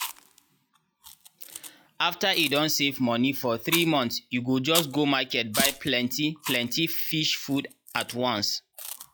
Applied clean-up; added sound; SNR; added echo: classical method log-MMSE.